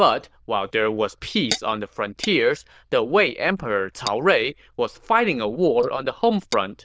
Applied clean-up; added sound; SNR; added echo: neural diffusion model UNIVERSE++.